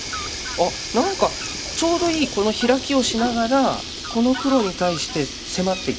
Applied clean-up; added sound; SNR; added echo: none; Fowl + Water tap, faucet; 8 dB; none.